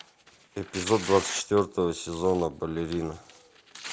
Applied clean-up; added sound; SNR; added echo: none; Tearing; 13 dB; none.